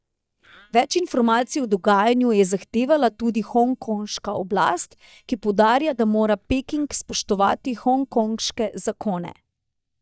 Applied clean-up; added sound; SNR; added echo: neural mask model DeepFilterNet 3.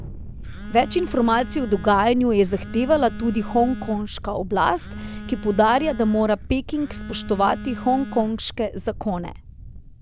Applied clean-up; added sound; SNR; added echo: none; Thunder + Telephone; 11 dB; none.